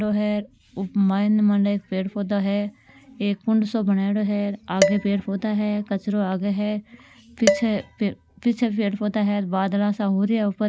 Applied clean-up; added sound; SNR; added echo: none; Dishes, pots, and pans; 7 dB; none.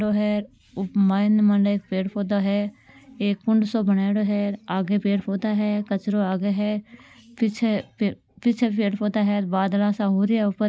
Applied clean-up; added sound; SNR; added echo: none; none; none; none.